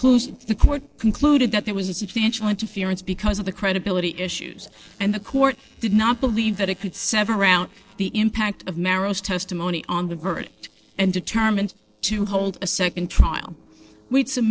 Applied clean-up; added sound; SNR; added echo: neural separator model SepFormer DNS4.